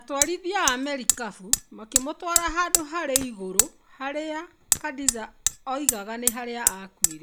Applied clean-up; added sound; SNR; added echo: none; Hammer; -3 dB; none.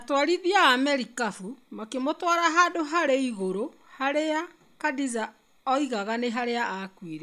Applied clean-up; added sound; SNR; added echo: none; none; none; none.